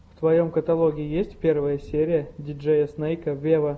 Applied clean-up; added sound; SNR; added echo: none; none; none; none.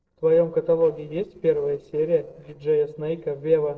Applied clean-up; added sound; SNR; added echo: neural separator model SepFormer DNS4.